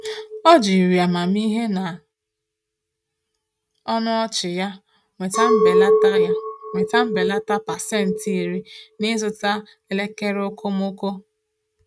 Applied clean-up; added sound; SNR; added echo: neural mask model RNNoise.